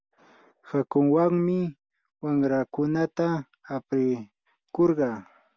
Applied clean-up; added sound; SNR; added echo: none; none; none; none.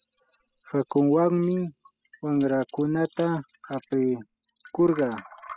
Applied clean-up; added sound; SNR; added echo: classical method spectral subtraction.